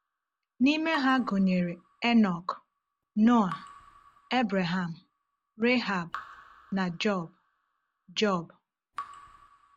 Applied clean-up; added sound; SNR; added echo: none; Raindrop / Drip; 20 dB; none.